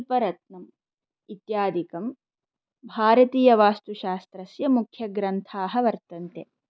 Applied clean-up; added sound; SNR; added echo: none; none; none; none.